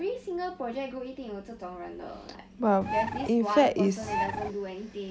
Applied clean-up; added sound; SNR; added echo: none; Bird; 2 dB; none.